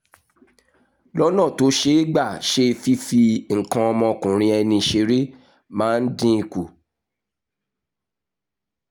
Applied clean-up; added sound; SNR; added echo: none; none; none; none.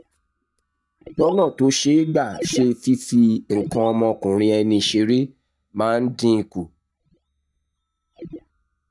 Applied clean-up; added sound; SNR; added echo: neural mask model DeepFilterNet 3.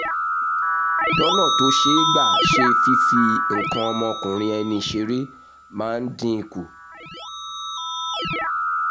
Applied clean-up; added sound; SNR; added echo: none; Keyboard (musical); -4 dB; none.